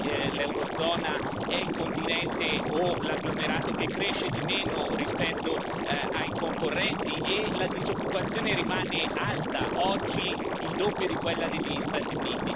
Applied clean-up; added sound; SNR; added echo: none; Liquid; -2 dB; none.